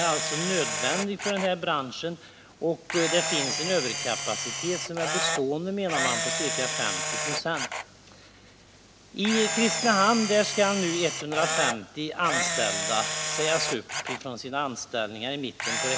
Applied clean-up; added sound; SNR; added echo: none; Camera; 2 dB; none.